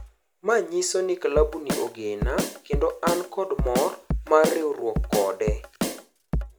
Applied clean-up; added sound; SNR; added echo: none; Drum kit; 4 dB; none.